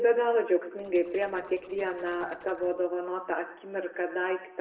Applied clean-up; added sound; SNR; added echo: neural separator model SepFormer DNS4.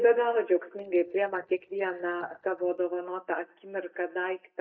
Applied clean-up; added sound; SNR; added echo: neural mask model DeepFilterNet 3.